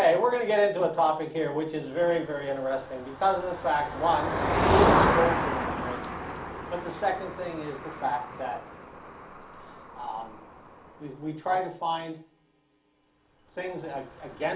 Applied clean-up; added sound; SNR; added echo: none; Motor vehicle (road); 2 dB; reverberation time 0.4 s.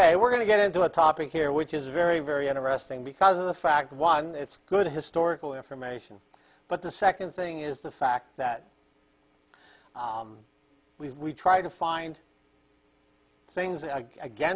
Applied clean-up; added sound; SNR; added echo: none; none; none; none.